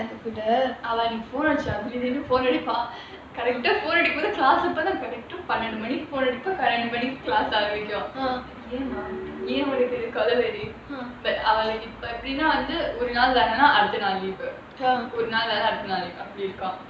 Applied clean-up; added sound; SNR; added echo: none; none; none; none.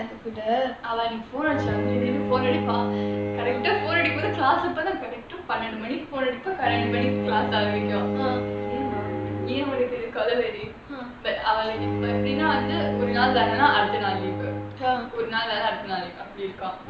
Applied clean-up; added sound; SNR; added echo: none; Bowed string instrument; 3 dB; none.